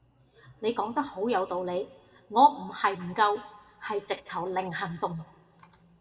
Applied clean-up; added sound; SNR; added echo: none; none; none; reverberation time 1.2 s.